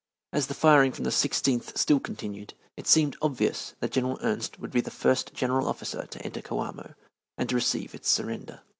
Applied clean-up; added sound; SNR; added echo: none; none; none; none.